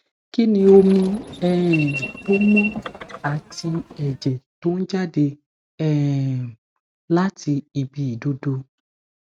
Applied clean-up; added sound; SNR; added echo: neural mask model RNNoise.